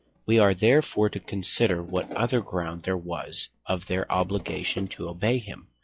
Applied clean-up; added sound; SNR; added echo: classical method log-MMSE.